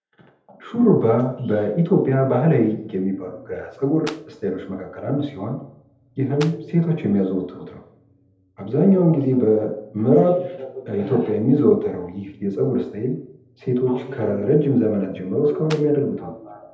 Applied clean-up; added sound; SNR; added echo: none; Clapping; 17 dB; reverberation time 0.7 s.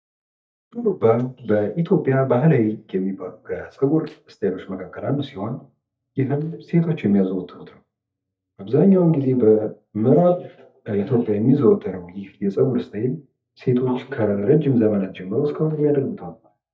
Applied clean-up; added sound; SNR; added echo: neural mask model DeepFilterNet 3.